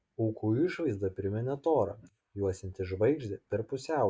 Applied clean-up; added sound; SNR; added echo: neural mask model Resemble Enhance denoiser.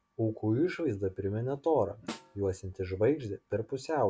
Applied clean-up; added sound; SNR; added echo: none; Snare drum; 17 dB; none.